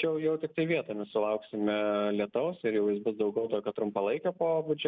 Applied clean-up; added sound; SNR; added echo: none; none; none; none.